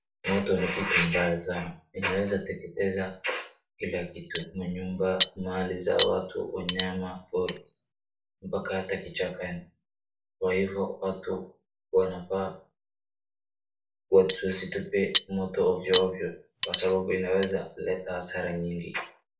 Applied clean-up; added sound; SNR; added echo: none; Cutlery, silverware; 2 dB; reverberation time 0.3 s.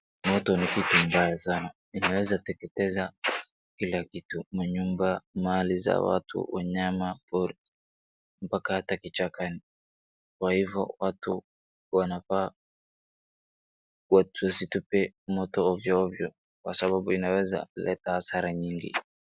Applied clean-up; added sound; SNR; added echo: none; none; none; none.